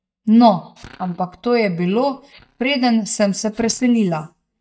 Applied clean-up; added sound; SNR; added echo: neural mask model DeepFilterNet 3.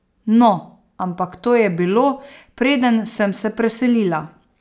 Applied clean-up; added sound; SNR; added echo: none; none; none; none.